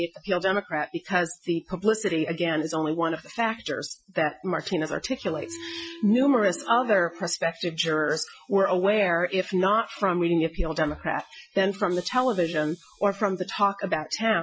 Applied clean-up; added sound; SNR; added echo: classical method Wiener filter.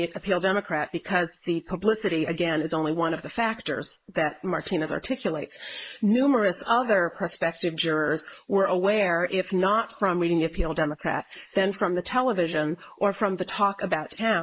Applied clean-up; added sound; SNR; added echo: neural mask model Resemble Enhance denoiser.